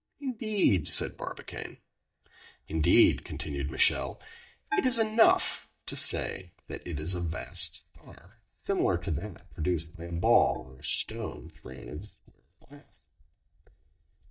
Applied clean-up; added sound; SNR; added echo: neural mask model DeepFilterNet 3.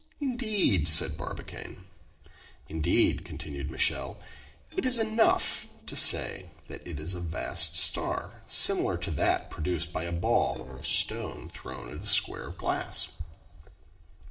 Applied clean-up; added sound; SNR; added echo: neural separator model SepFormer DNS4.